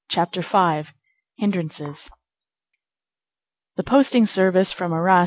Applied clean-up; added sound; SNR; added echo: none; none; none; none.